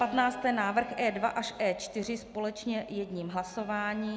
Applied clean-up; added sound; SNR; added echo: none; Acoustic guitar + Trumpet; 19 dB; none.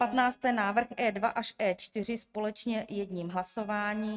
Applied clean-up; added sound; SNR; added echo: neural mask model RNNoise.